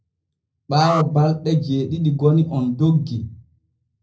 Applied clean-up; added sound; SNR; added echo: neural separator model SepFormer DNS4.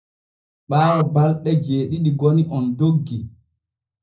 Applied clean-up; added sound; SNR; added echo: neural mask model DeepFilterNet 3.